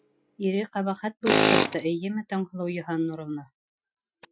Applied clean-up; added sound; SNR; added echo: classical method Wiener filter.